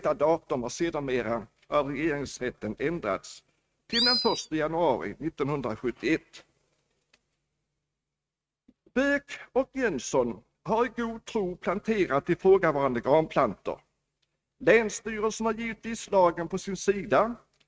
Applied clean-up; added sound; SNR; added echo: neural mask model RNNoise.